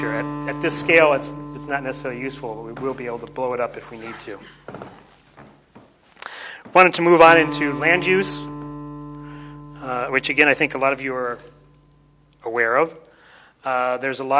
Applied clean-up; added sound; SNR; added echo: none; Acoustic guitar; 14 dB; none.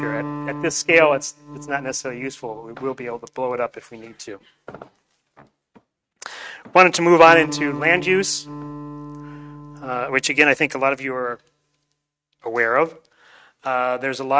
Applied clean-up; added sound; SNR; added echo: neural mask model RNNoise.